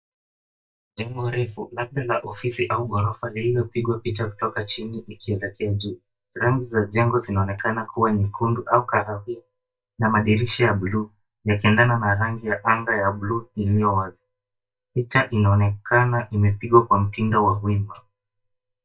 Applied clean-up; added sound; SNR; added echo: neural mask model DeepFilterNet 3.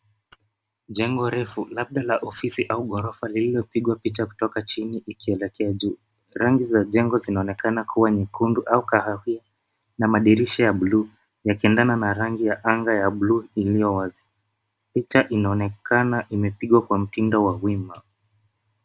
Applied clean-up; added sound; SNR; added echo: none; none; none; none.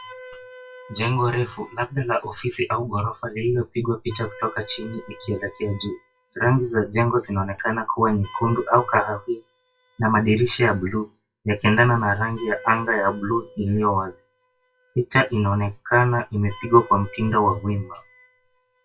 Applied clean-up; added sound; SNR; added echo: classical method WPE with log-MMSE.